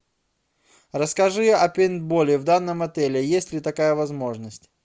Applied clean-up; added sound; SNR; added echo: none; none; none; none.